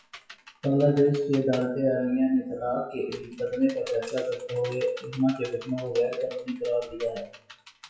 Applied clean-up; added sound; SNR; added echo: classical method WPE with log-MMSE.